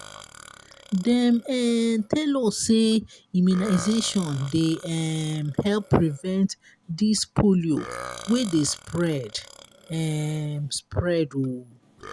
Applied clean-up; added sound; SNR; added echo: none; Burping, eructation; 19 dB; none.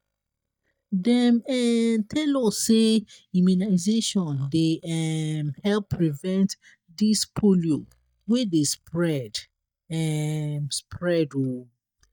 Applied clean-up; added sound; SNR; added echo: neural mask model DeepFilterNet 3.